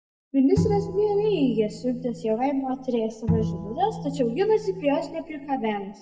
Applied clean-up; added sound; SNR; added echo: none; Bowed string instrument; 7 dB; reverberation time 1.1 s.